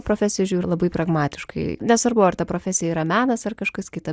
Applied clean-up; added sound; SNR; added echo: none; none; none; none.